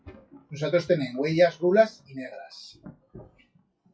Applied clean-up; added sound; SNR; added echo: classical method WPE with log-MMSE.